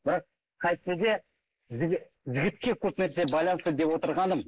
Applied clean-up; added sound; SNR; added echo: neural mask model Resemble Enhance denoiser.